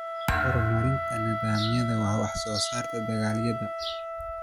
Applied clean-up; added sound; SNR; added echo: none; Wind instrument, woodwind instrument + Thump, thud; 2 dB; none.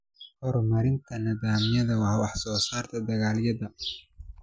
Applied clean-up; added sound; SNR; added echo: none; none; none; none.